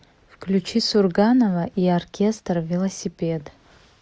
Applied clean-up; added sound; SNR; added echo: none; none; none; none.